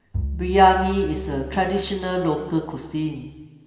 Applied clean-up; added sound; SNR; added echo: none; Bowed string instrument; 10 dB; reverberation time 1.4 s.